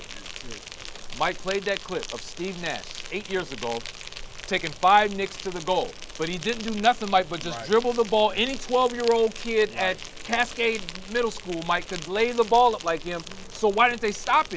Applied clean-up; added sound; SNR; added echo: none; Insect; 12 dB; none.